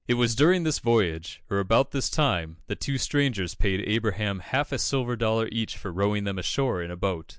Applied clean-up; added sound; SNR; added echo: none; none; none; none.